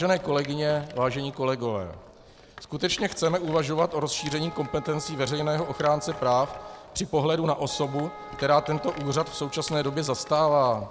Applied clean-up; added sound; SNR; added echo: none; Wind instrument, woodwind instrument + Rattle; 17 dB; none.